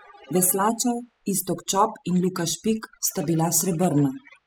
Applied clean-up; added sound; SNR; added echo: classical method spectral subtraction.